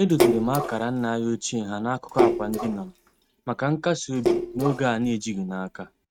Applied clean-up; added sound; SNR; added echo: neural mask model RNNoise.